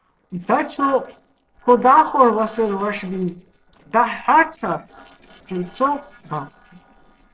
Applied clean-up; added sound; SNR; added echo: neural separator model SepFormer DNS4.